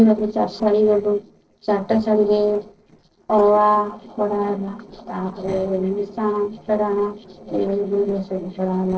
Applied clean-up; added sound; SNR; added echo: neural separator model SepFormer DNS4.